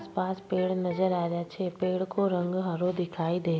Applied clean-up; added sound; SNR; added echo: none; Electric guitar; 20 dB; none.